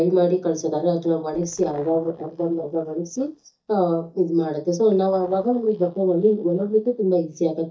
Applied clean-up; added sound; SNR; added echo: neural mask model DeepFilterNet 3.